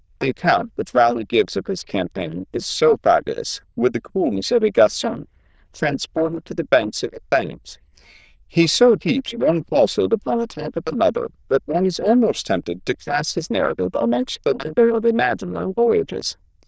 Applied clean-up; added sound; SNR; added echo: neural diffusion model UNIVERSE++.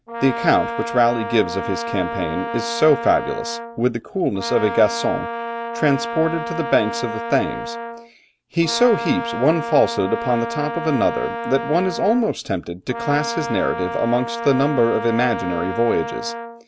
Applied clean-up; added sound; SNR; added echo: none; Brass instrument; 7 dB; none.